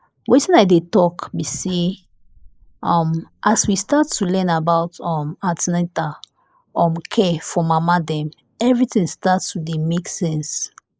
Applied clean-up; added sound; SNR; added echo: neural mask model Resemble Enhance denoiser.